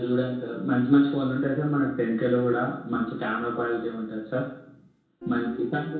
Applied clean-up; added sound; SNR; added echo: none; Guitar; 19 dB; reverberation time 0.6 s.